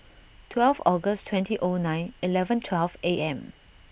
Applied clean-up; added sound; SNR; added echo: none; none; none; none.